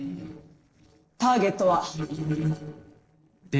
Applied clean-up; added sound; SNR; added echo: neural separator model SepFormer DNS4.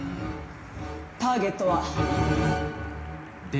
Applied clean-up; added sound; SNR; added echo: none; Applause; 20 dB; reverberation time 0.4 s.